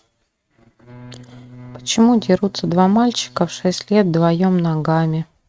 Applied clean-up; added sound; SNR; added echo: neural mask model RNNoise.